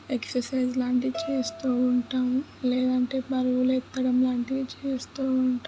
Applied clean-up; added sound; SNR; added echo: none; Bowed string instrument; 15 dB; none.